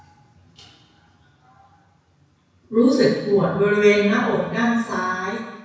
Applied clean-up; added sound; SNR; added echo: none; none; none; reverberation time 1.0 s.